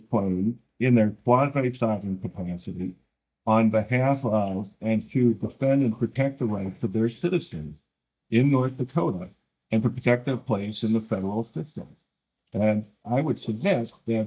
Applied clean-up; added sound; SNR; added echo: neural mask model DeepFilterNet 3.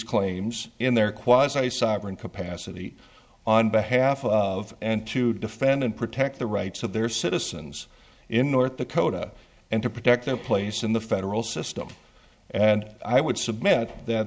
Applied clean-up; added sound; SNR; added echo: none; none; none; none.